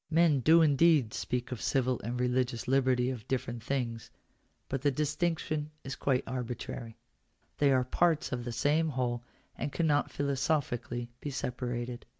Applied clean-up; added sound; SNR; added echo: none; none; none; none.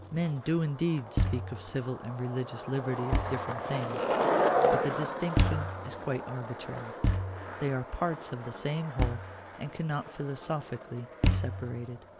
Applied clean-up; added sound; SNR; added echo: none; Skateboard + Thump, thud; -3 dB; none.